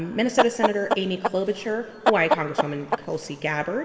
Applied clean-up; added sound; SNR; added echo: none; Chicken, rooster; 1 dB; reverberation time 2.1 s.